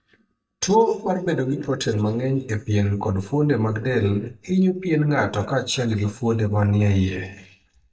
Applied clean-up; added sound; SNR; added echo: neural mask model DeepFilterNet 3.